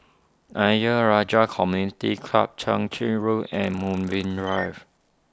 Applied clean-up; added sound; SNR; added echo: none; Camera; 18 dB; none.